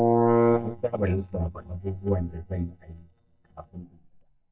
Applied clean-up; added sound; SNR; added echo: neural mask model DeepFilterNet 3.